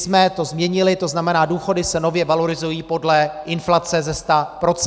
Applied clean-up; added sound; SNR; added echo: none; none; none; none.